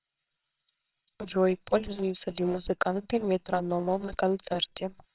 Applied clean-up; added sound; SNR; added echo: neural separator model SepFormer WHAMR!.